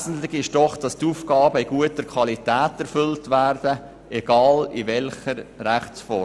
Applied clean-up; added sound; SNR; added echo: none; none; none; none.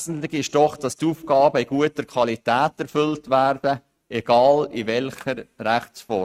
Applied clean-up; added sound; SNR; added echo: neural mask model RNNoise.